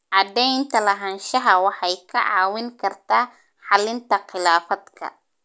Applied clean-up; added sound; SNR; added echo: none; none; none; none.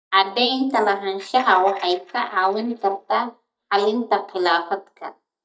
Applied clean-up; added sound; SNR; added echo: neural mask model DeepFilterNet 3.